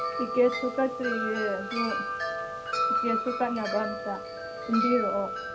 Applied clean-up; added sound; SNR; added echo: none; Wind chime; 1 dB; reverberation time 0.3 s.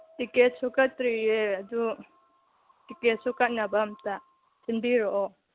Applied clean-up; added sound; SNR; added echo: none; none; none; none.